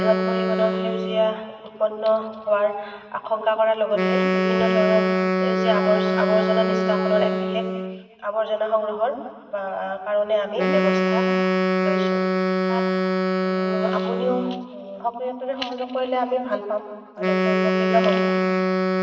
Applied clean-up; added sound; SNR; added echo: none; Wind instrument, woodwind instrument; -1 dB; reverberation time 2.0 s.